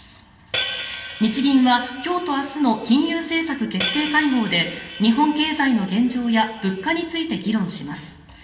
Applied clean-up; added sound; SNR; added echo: none; Hi-hat; 11 dB; reverberation time 0.9 s.